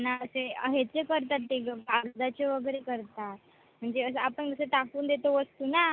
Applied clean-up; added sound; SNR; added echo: none; none; none; none.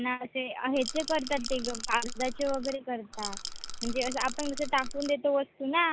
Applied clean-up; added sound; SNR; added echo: none; Rattle / Rattle (instrument); 6 dB; none.